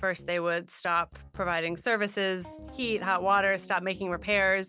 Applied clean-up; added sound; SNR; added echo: none; none; none; none.